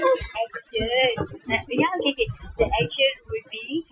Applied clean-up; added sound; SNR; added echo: classical method Wiener filter.